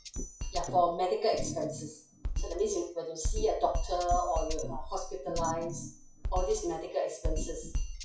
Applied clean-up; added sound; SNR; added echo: classical method WPE with log-MMSE.